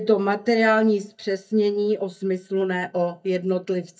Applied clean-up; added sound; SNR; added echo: neural mask model DeepFilterNet 3.